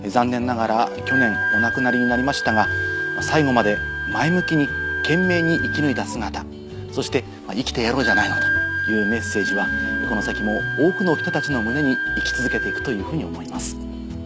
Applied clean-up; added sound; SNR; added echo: none; Wind instrument, woodwind instrument; 3 dB; none.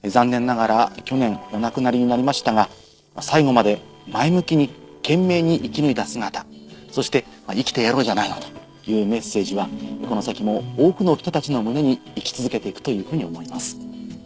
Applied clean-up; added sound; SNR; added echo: neural separator model SepFormer DNS4.